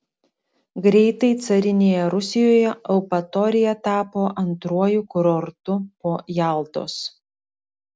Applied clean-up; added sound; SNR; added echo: none; none; none; none.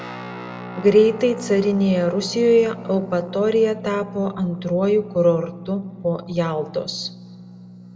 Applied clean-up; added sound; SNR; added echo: none; Guitar; 14 dB; reverberation time 0.6 s.